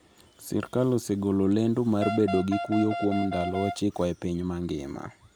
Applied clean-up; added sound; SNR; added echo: none; Wind instrument, woodwind instrument; 5 dB; none.